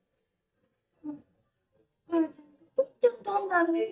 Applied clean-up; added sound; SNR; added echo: neural mask model DeepFilterNet 3.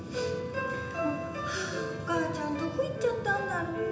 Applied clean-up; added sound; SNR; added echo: none; Brass instrument; 9 dB; reverberation time 0.8 s.